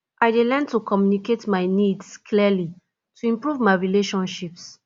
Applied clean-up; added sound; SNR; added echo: none; none; none; none.